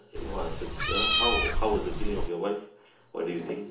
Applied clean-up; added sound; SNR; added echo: none; Meow; -5 dB; reverberation time 0.8 s.